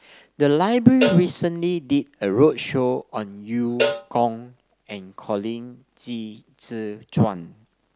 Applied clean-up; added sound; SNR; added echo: none; Cowbell; 7 dB; none.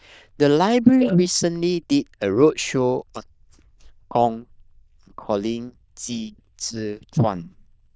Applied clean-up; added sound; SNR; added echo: neural diffusion model UNIVERSE++.